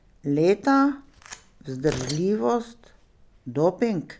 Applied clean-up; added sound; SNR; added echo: none; Tearing; 18 dB; none.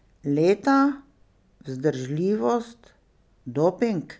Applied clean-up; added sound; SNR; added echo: none; none; none; none.